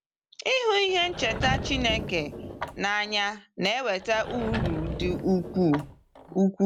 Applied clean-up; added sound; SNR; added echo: none; Sliding door / Wood; 7 dB; none.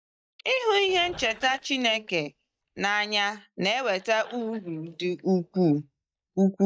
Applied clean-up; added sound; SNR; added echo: neural mask model DeepFilterNet 3.